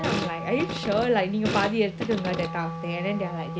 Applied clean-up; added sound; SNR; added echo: none; Fart + Wind instrument, woodwind instrument; 5 dB; none.